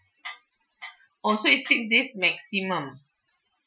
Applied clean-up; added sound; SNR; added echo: classical method Wiener filter.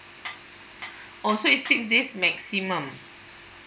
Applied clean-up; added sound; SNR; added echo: none; Tools; 15 dB; none.